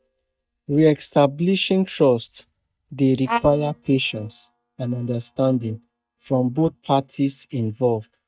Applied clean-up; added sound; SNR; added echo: neural mask model DeepFilterNet 3.